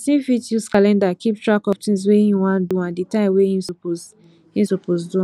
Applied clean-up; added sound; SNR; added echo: none; none; none; none.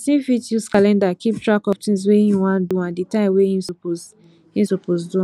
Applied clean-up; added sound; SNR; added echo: none; Whoosh, swoosh, swish; 17 dB; none.